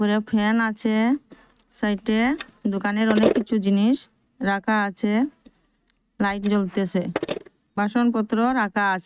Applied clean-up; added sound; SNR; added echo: neural mask model RNNoise.